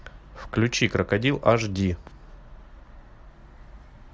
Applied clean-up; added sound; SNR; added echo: none; none; none; none.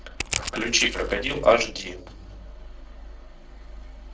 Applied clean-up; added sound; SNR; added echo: neural separator model SepFormer DNS4.